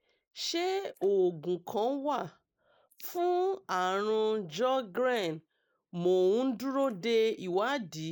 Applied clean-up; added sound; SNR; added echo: neural mask model Resemble Enhance denoiser.